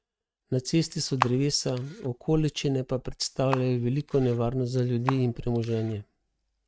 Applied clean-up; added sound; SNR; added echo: neural mask model RNNoise.